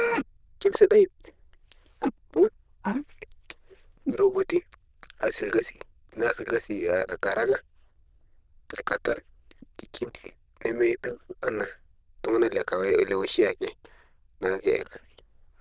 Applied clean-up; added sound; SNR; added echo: neural diffusion model UNIVERSE++.